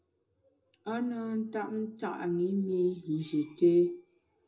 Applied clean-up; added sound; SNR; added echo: none; none; none; reverberation time 0.2 s.